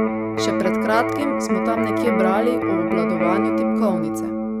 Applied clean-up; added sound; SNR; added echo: none; Electric guitar; -4 dB; none.